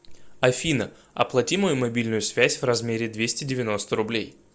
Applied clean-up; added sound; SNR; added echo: none; none; none; none.